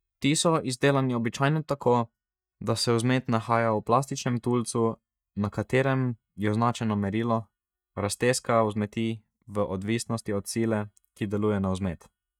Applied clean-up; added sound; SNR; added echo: neural mask model DeepFilterNet 3.